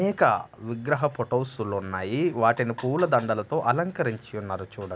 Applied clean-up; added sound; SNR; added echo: none; none; none; none.